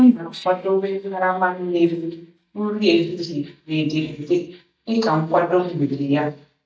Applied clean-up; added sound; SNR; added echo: neural mask model DeepFilterNet 3.